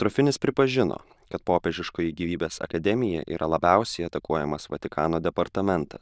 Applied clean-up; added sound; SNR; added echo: neural diffusion model UNIVERSE++.